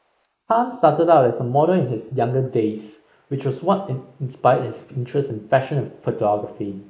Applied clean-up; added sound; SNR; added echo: neural mask model Resemble Enhance denoiser.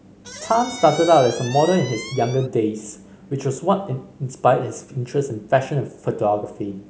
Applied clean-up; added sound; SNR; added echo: none; Squeak; 13 dB; none.